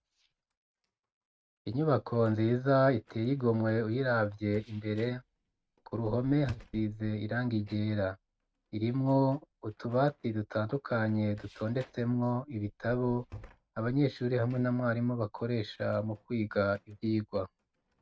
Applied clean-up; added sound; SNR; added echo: neural mask model RNNoise.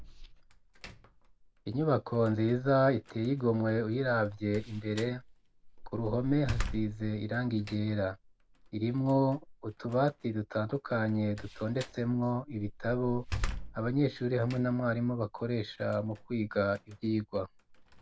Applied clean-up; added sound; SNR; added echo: none; Slam; 12 dB; none.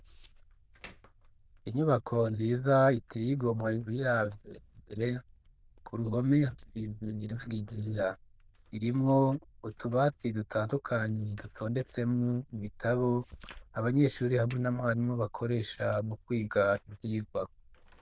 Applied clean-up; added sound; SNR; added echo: neural diffusion model UNIVERSE++.